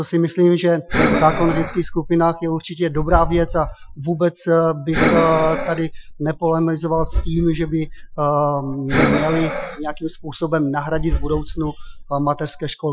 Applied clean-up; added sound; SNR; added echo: classical method Wiener filter.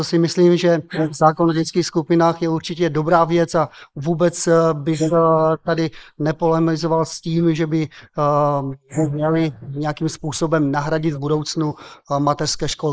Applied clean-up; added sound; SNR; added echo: neural mask model Resemble Enhance denoiser.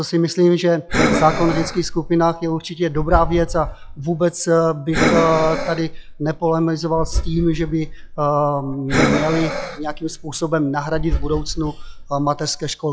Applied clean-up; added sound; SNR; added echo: classical method log-MMSE.